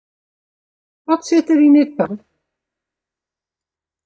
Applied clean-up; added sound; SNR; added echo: neural mask model DeepFilterNet 3.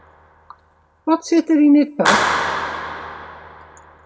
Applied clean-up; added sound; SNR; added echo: none; Clapping; 5 dB; reverberation time 0.2 s.